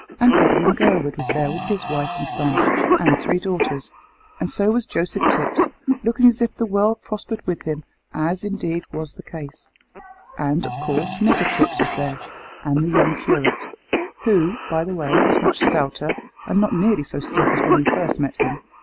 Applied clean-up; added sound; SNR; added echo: none; Fart + Cough; 1 dB; none.